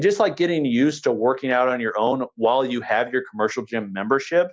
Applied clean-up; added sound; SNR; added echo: none; none; none; none.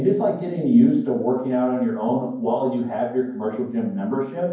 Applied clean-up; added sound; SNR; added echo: none; none; none; reverberation time 0.9 s.